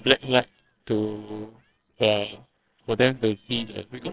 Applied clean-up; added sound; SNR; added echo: neural separator model SepFormer WHAMR!.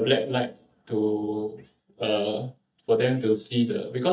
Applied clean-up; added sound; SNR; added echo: neural mask model DeepFilterNet 3.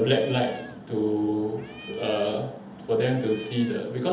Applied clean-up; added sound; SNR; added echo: none; Cat; 20 dB; reverberation time 0.8 s.